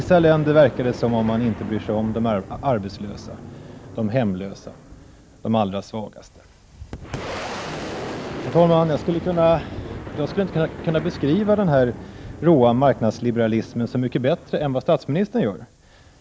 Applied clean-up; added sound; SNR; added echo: none; Boom; 13 dB; none.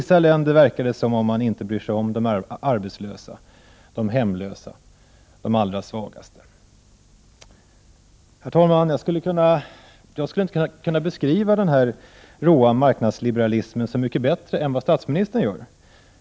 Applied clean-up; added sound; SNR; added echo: none; none; none; none.